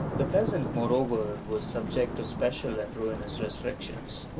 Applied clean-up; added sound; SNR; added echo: none; Thunder / Rain; 4 dB; none.